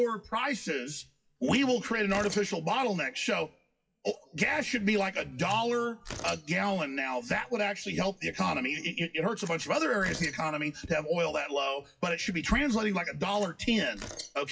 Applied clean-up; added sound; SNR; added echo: classical method WPE with log-MMSE.